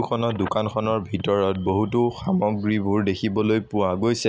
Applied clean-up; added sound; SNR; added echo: none; Telephone; 19 dB; none.